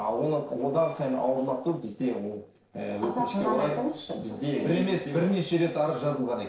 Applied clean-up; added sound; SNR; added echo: neural separator model SepFormer DNS4.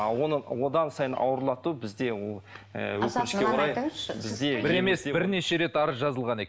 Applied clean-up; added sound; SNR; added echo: none; none; none; none.